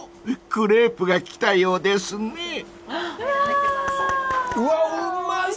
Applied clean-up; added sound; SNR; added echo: none; none; none; none.